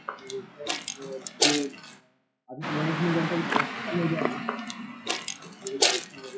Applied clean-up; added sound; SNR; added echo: classical method WPE with log-MMSE.